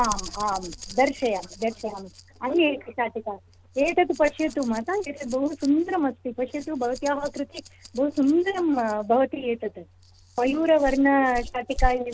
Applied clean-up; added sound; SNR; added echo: none; Rattle; 12 dB; none.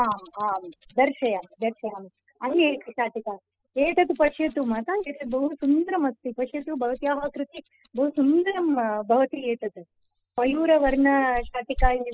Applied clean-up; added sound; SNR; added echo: classical method spectral subtraction.